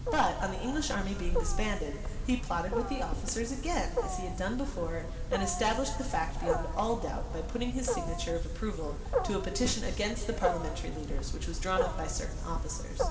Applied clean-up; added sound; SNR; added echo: none; Wild animals; 0 dB; reverberation time 2.0 s.